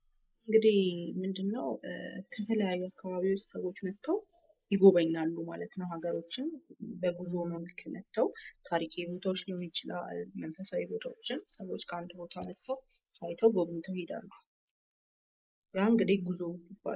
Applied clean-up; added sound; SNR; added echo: neural mask model Resemble Enhance denoiser.